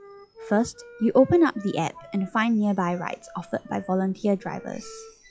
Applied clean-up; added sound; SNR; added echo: classical method log-MMSE.